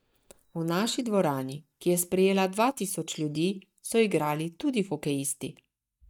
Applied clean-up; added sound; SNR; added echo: neural mask model DeepFilterNet 3.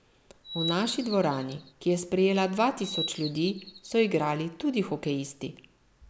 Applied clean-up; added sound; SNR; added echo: none; Bird vocalization, bird call, bird song; 10 dB; none.